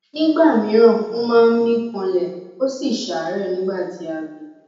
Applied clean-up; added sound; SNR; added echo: none; none; none; reverberation time 0.9 s.